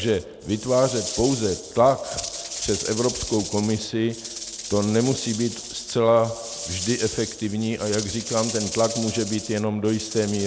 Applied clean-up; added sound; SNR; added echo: none; Rattle / Rattle (instrument); 9 dB; none.